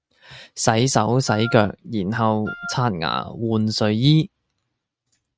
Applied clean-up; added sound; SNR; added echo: neural mask model RNNoise.